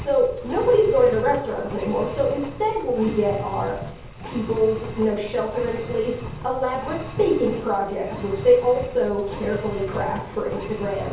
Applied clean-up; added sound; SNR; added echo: none; Engine; 11 dB; reverberation time 0.7 s.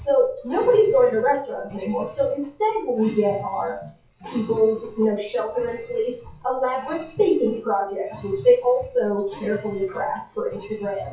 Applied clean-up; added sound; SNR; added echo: classical method WPE with log-MMSE.